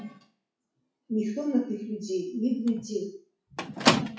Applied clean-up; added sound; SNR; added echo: classical method WPE with log-MMSE.